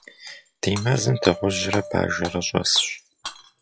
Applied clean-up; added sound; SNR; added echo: classical method log-MMSE.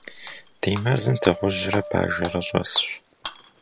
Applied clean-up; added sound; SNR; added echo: none; Wind instrument, woodwind instrument + Shatter / Hammer; 12 dB; none.